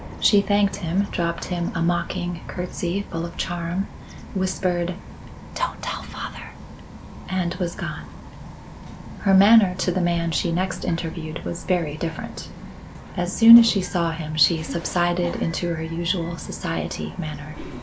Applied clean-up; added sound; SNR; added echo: none; Bird vocalization, bird call, bird song; 13 dB; none.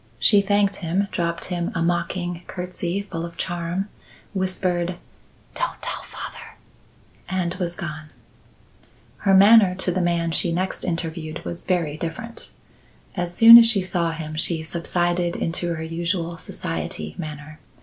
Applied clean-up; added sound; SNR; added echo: none; none; none; none.